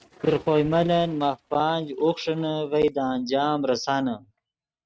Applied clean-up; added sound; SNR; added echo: neural mask model RNNoise.